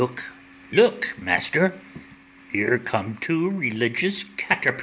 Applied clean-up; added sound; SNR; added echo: none; none; none; none.